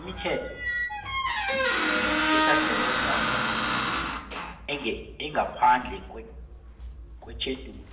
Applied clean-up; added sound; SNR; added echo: none; Squeak; -3 dB; reverberation time 0.7 s.